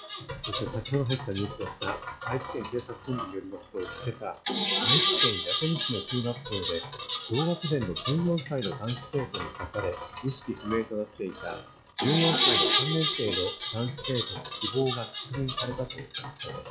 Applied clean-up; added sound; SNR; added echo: classical method log-MMSE.